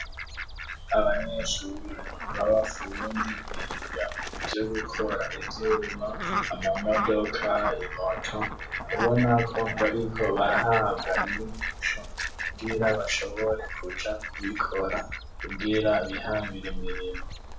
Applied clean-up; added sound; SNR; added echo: none; Fowl; 4 dB; reverberation time 0.3 s.